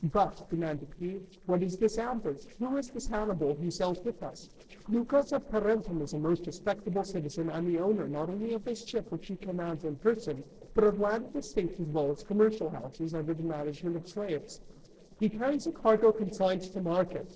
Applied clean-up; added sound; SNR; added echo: neural separator model SepFormer DNS4.